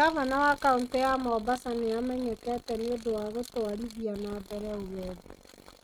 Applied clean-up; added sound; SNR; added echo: neural mask model RNNoise.